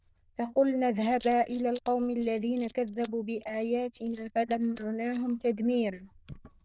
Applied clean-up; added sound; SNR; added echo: neural diffusion model UNIVERSE++.